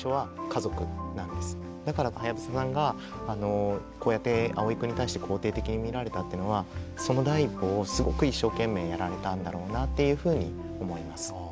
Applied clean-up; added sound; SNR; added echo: none; none; none; none.